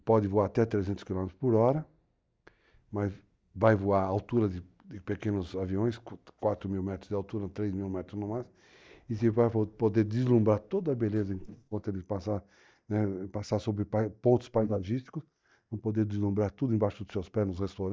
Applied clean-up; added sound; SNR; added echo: neural mask model DeepFilterNet 3.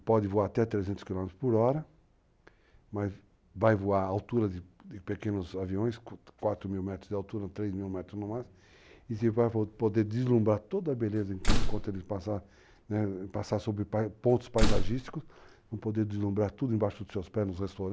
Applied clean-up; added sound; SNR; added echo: none; Slam; -4 dB; none.